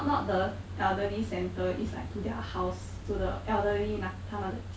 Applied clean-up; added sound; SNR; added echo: none; none; none; none.